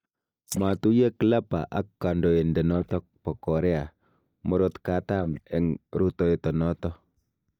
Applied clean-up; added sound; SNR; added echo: neural mask model DeepFilterNet 3.